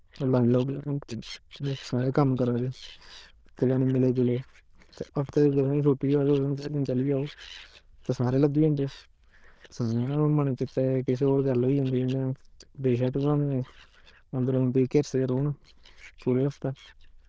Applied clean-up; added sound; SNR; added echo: neural diffusion model UNIVERSE++.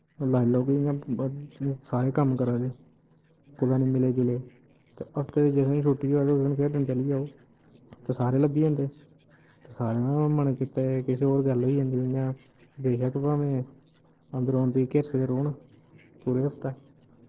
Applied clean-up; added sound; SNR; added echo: neural separator model SepFormer DNS4.